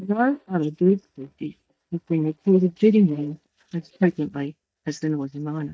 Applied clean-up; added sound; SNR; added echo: neural mask model DeepFilterNet 3.